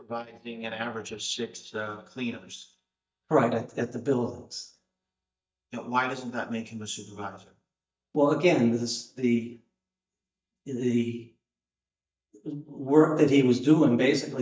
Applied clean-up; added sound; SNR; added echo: neural mask model DeepFilterNet 3.